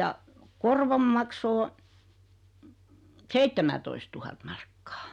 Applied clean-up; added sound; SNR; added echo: none; none; none; none.